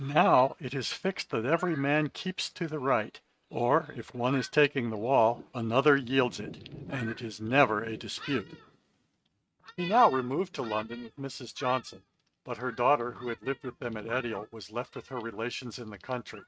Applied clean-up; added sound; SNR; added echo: neural mask model RNNoise.